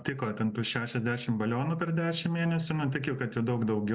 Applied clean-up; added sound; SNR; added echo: none; none; none; none.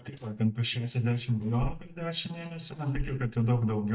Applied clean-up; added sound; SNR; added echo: neural mask model DeepFilterNet 3.